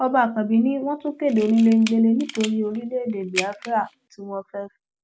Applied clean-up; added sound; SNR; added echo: none; Camera; 15 dB; none.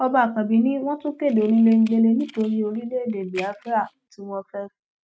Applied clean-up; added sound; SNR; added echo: neural mask model RNNoise.